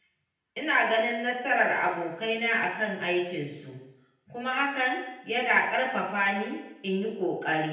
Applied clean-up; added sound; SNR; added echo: none; none; none; reverberation time 0.9 s.